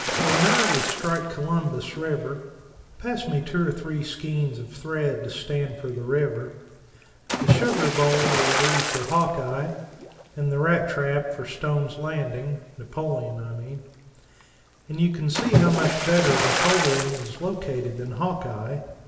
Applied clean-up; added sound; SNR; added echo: none; Splash, splatter; 3 dB; reverberation time 1.4 s.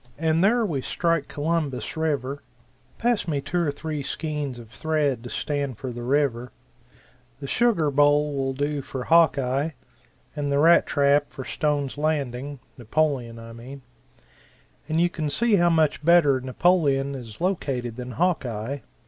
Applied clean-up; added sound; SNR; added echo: none; none; none; none.